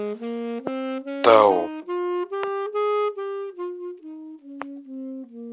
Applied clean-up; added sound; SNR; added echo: none; Wind instrument, woodwind instrument; 3 dB; none.